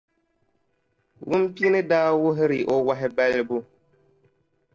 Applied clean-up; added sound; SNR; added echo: neural separator model SepFormer DNS4.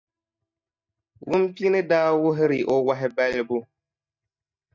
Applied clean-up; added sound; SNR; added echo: neural mask model DeepFilterNet 3.